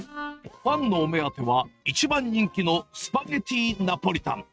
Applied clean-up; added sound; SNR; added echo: neural mask model RNNoise.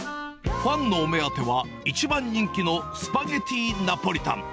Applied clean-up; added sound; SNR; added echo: none; Wind instrument, woodwind instrument; 13 dB; none.